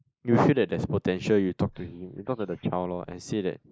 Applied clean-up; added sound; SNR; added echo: neural mask model Resemble Enhance denoiser.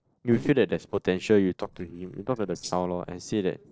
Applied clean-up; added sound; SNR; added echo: neural separator model SepFormer DNS4.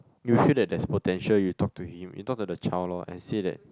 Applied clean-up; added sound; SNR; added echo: none; none; none; none.